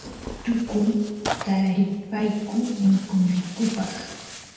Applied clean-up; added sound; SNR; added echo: none; Tearing; 12 dB; reverberation time 1.1 s.